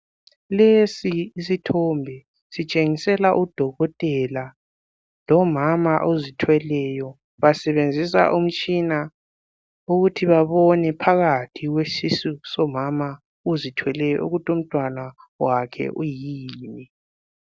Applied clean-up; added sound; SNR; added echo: none; none; none; none.